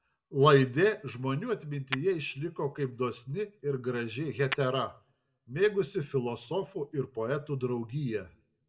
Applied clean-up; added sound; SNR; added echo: none; Tap / Hammer; 15 dB; reverberation time 0.3 s.